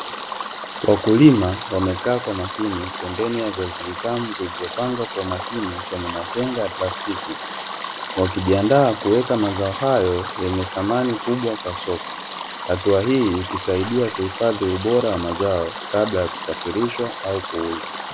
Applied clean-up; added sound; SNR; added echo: none; Stream; 9 dB; none.